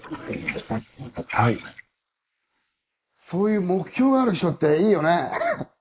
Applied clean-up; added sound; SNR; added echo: neural mask model Resemble Enhance denoiser.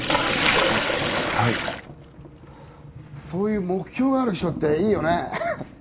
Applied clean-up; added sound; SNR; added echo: none; Sink (filling or washing); 1 dB; none.